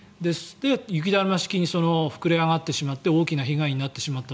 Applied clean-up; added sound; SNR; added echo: none; none; none; none.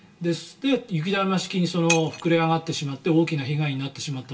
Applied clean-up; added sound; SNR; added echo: none; Shatter; 13 dB; reverberation time 0.2 s.